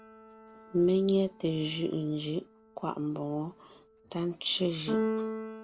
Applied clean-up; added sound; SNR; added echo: none; Keyboard (musical); 8 dB; none.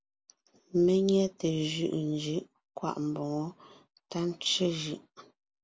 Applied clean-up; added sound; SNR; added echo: none; none; none; none.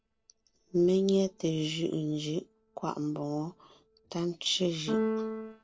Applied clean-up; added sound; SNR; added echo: neural separator model SepFormer DNS4.